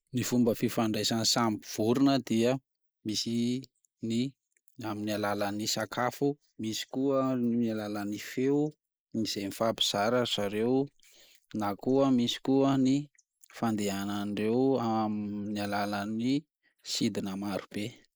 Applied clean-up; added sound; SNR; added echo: neural mask model Resemble Enhance denoiser.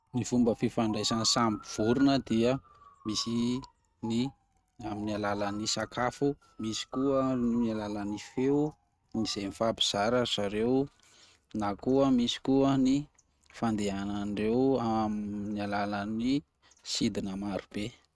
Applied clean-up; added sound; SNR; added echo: neural mask model RNNoise.